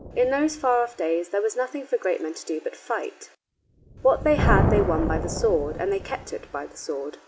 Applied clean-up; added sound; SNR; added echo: none; Thunder; 4 dB; none.